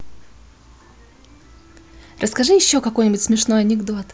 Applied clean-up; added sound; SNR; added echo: none; none; none; none.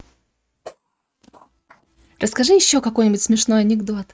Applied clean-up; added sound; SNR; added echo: neural mask model RNNoise.